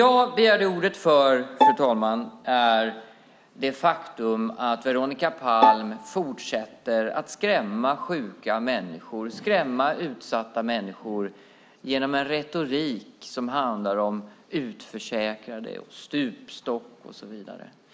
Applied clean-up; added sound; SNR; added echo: none; Bowed string instrument; -1 dB; none.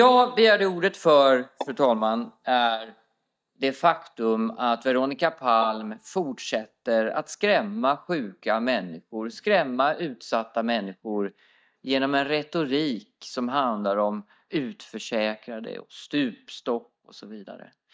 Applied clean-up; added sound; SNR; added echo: neural mask model DeepFilterNet 3.